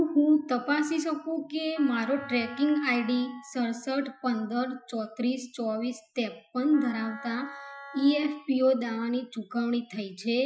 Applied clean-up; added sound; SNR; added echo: classical method Wiener filter.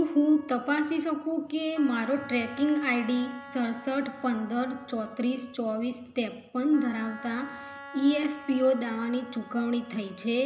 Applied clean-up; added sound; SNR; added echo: none; Wind instrument, woodwind instrument; 18 dB; none.